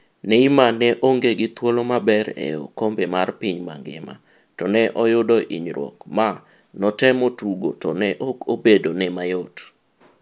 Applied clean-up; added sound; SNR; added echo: none; none; none; none.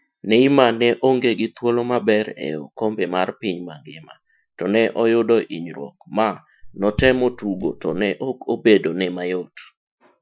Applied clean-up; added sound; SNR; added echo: classical method Wiener filter.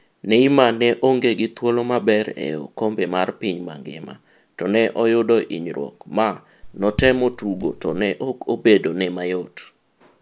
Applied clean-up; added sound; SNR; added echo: none; Raindrop / Drip; 12 dB; none.